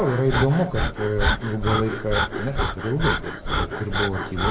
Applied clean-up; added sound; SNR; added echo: none; Breathing; 1 dB; reverberation time 0.5 s.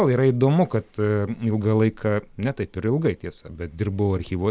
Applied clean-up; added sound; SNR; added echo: none; none; none; none.